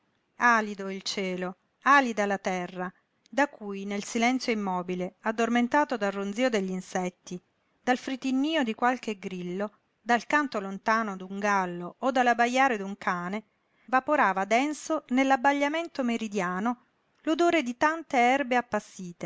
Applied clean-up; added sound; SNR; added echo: none; none; none; none.